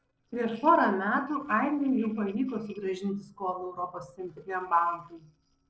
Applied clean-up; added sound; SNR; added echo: neural separator model SepFormer DNS4.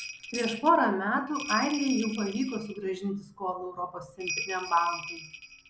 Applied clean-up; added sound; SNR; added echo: none; Bell; 11 dB; none.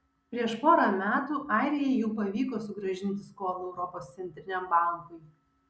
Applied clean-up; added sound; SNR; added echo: none; none; none; none.